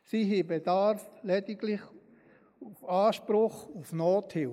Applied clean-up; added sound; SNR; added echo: neural mask model Resemble Enhance denoiser.